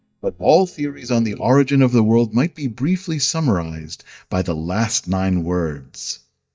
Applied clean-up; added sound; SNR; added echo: neural mask model DeepFilterNet 3.